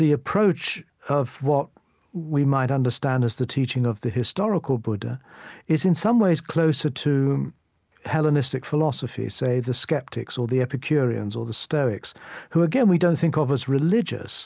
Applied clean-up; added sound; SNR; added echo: none; none; none; none.